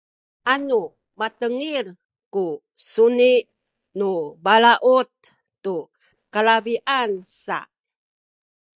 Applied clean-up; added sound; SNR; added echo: neural mask model DeepFilterNet 3.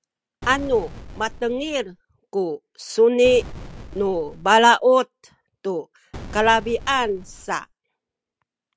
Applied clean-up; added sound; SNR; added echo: none; Boom; 15 dB; none.